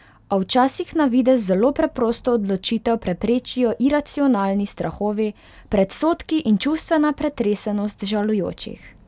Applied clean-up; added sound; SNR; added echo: none; none; none; none.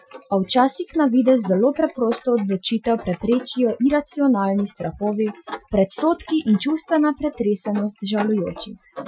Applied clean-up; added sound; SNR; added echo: classical method Wiener filter.